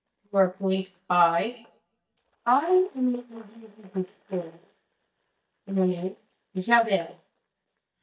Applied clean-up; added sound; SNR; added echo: neural mask model DeepFilterNet 3.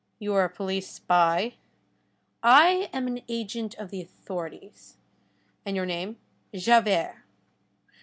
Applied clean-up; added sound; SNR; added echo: none; none; none; none.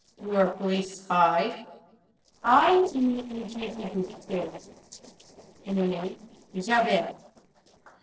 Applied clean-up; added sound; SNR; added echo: neural separator model SepFormer DNS4.